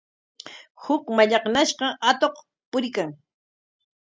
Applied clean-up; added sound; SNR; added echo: none; none; none; none.